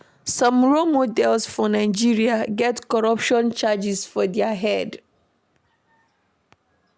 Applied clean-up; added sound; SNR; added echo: none; none; none; none.